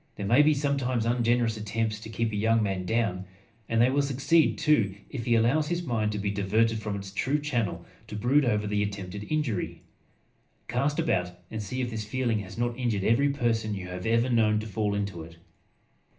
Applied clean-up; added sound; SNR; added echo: none; none; none; reverberation time 0.3 s.